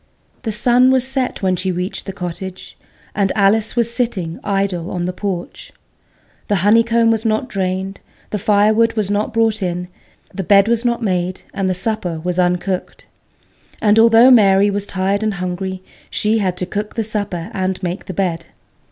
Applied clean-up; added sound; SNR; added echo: none; none; none; none.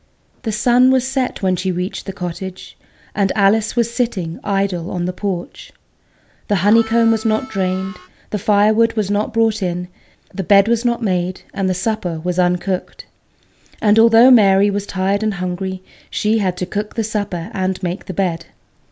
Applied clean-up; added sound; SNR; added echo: none; Harmonica; 18 dB; none.